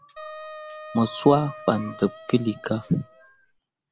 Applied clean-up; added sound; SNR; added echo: none; Wind instrument, woodwind instrument; 16 dB; none.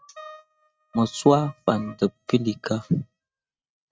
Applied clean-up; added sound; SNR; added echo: neural mask model RNNoise.